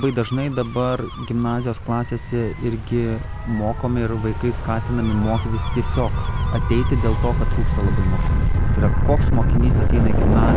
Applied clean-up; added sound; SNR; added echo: none; Gull, seagull / Waves, surf / Siren; -3 dB; none.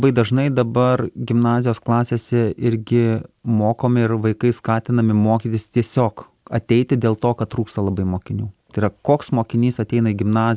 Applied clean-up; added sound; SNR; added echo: none; none; none; none.